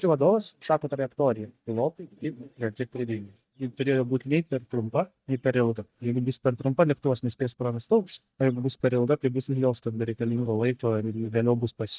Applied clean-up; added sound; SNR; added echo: neural mask model DeepFilterNet 3.